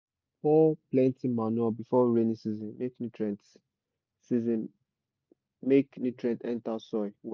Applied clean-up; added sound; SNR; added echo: none; none; none; none.